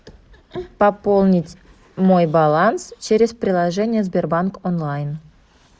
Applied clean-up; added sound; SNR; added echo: none; none; none; none.